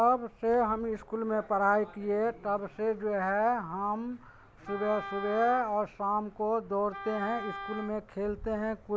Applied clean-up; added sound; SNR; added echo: none; Wind instrument, woodwind instrument; 12 dB; none.